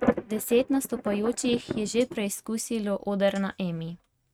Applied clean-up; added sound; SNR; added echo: neural mask model RNNoise.